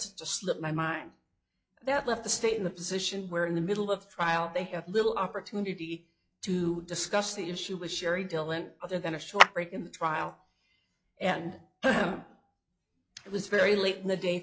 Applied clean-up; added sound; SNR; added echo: classical method log-MMSE.